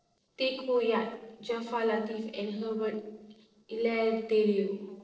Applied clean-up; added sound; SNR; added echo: neural separator model SepFormer DNS4.